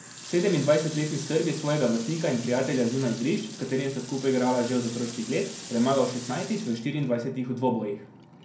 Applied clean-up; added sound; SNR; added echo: none; Water tap, faucet; 15 dB; reverberation time 0.6 s.